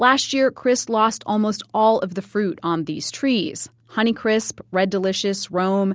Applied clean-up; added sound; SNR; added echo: none; none; none; none.